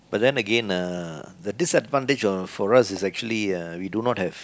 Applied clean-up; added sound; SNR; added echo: none; none; none; none.